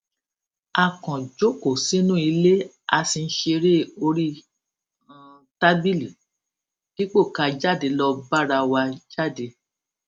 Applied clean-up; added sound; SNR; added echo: none; none; none; none.